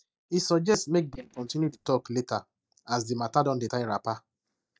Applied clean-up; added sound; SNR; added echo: neural mask model DeepFilterNet 3.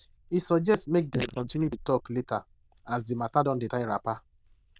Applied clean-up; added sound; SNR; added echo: neural diffusion model UNIVERSE++.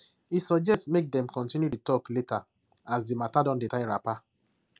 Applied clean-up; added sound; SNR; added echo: none; none; none; none.